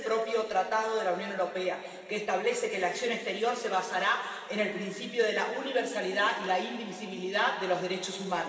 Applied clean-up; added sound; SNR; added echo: none; none; none; reverberation time 2.4 s.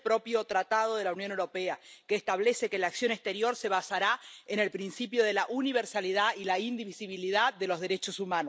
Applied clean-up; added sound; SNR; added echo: none; none; none; none.